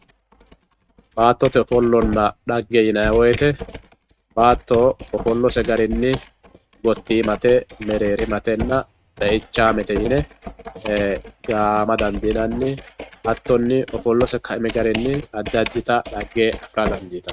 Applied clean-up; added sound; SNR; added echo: neural mask model RNNoise.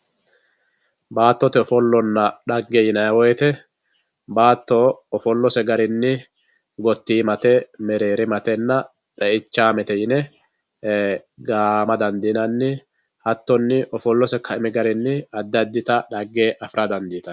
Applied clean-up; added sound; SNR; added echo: none; none; none; none.